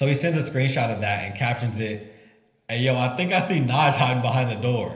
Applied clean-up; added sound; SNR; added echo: none; none; none; reverberation time 0.8 s.